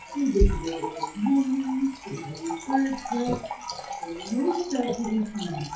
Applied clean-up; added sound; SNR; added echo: classical method WPE with log-MMSE.